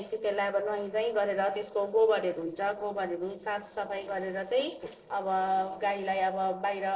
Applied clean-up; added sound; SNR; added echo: neural separator model SepFormer DNS4.